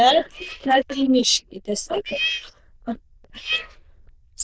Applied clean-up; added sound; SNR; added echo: neural diffusion model UNIVERSE++.